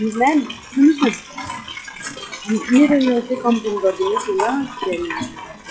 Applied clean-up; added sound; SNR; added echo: classical method log-MMSE.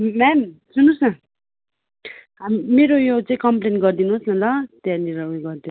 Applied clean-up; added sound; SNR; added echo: none; none; none; none.